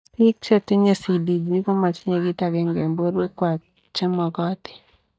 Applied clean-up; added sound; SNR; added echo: neural mask model DeepFilterNet 3.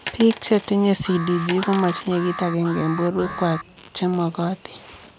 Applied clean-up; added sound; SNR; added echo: none; Coin (dropping) + Alarm; 10 dB; none.